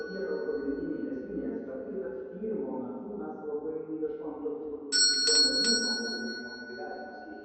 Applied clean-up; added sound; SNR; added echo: none; Bell / Doorbell; -3 dB; reverberation time 2.2 s.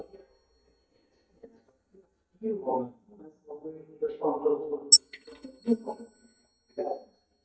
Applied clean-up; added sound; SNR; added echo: neural mask model DeepFilterNet 3.